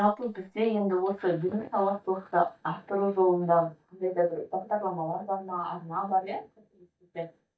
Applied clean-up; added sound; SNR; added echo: neural mask model DeepFilterNet 3.